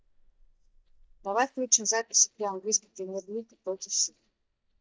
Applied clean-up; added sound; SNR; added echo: neural mask model DeepFilterNet 3.